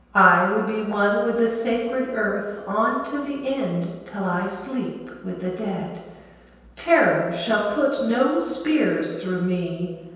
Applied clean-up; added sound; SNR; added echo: none; none; none; reverberation time 1.2 s.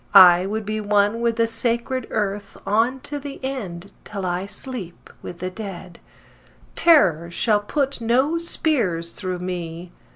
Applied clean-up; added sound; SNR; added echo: none; none; none; none.